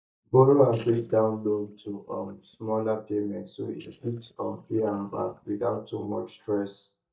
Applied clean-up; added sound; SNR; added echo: neural mask model DeepFilterNet 3.